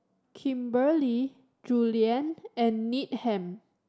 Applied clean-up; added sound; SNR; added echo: none; none; none; none.